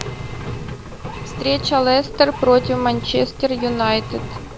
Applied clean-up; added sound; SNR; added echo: none; Engine; 9 dB; none.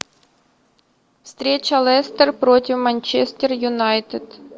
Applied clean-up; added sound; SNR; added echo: none; none; none; none.